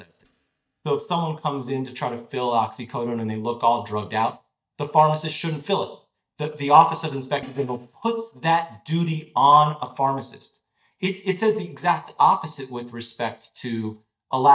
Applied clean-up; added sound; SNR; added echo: neural mask model DeepFilterNet 3.